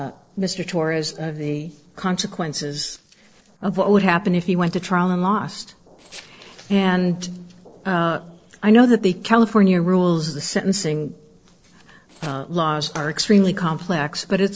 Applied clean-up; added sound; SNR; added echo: neural separator model SepFormer DNS4.